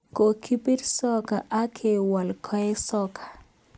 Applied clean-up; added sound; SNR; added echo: none; none; none; none.